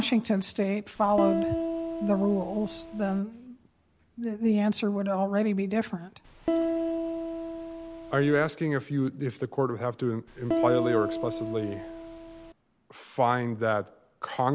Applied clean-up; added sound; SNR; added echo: none; Piano; 3 dB; none.